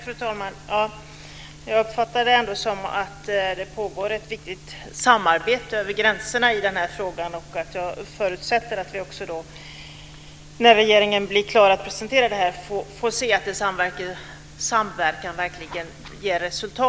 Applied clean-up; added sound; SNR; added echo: none; none; none; none.